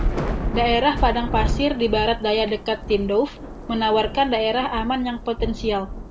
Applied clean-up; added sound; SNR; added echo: none; Thunder / Rain; 5 dB; none.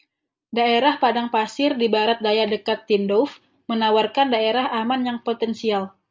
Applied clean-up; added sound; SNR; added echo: none; none; none; none.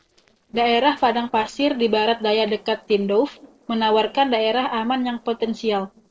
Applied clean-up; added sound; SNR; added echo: neural separator model SepFormer DNS4.